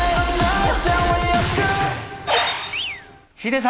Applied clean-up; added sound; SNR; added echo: none; none; none; none.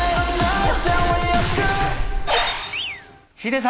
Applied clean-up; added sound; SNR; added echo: none; Meow; 4 dB; none.